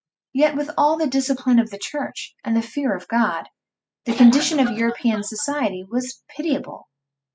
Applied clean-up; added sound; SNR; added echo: classical method spectral subtraction.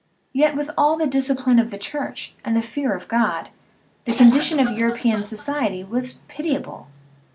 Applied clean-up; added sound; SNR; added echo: none; Cough; 13 dB; none.